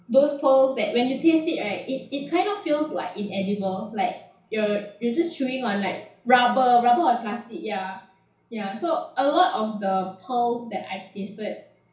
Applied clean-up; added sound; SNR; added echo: none; none; none; reverberation time 0.7 s.